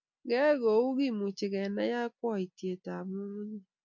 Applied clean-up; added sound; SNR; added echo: none; none; none; none.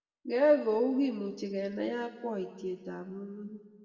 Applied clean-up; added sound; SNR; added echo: none; none; none; reverberation time 1.5 s.